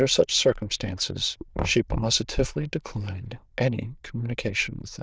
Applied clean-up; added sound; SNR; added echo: neural diffusion model UNIVERSE++.